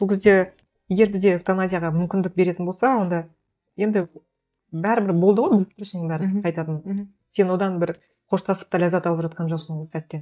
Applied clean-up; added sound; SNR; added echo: neural mask model DeepFilterNet 3.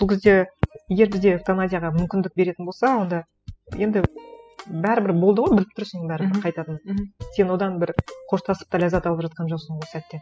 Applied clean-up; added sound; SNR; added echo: classical method spectral subtraction.